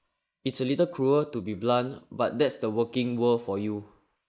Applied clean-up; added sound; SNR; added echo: neural mask model Resemble Enhance denoiser.